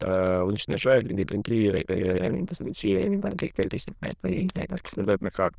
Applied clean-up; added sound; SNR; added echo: neural diffusion model UNIVERSE++.